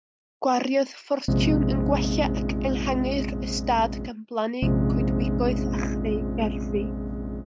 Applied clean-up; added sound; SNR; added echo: none; Piano; -3 dB; none.